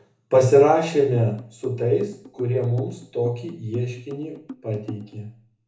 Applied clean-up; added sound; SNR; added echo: none; Drum; 19 dB; reverberation time 0.7 s.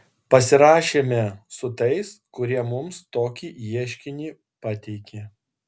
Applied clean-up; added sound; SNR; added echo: none; none; none; none.